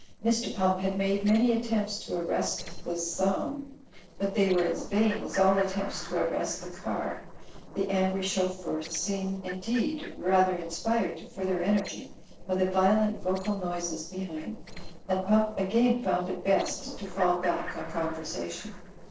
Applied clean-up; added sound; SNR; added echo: neural separator model SepFormer DNS4.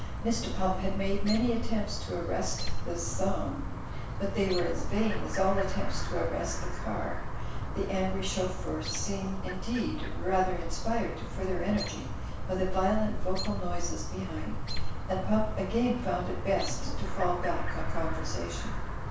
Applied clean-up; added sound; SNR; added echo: none; Chirp, tweet; -2 dB; reverberation time 0.7 s.